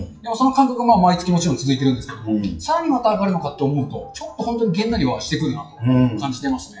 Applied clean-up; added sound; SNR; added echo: classical method WPE with log-MMSE.